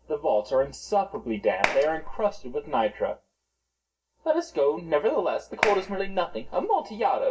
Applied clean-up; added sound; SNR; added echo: none; Clapping; 6 dB; reverberation time 0.2 s.